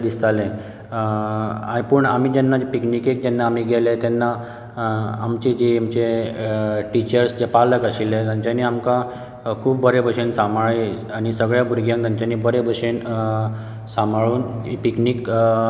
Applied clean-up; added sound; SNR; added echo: none; none; none; none.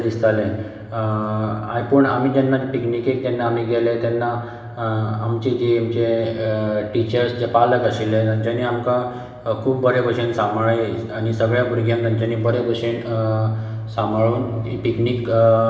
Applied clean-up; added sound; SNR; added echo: none; none; none; reverberation time 0.8 s.